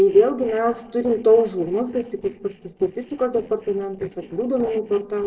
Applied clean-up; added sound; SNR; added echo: neural separator model SepFormer DNS4.